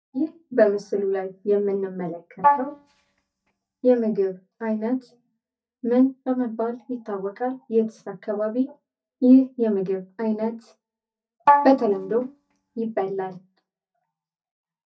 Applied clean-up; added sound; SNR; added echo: neural mask model DeepFilterNet 3.